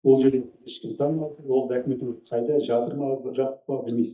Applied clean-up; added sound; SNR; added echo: neural mask model DeepFilterNet 3.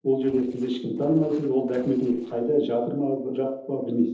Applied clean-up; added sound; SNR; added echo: neural separator model SepFormer DNS4.